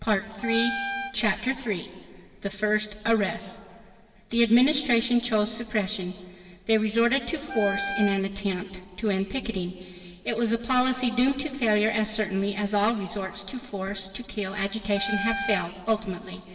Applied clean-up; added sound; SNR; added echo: none; Wind instrument, woodwind instrument; 6 dB; reverberation time 2.0 s.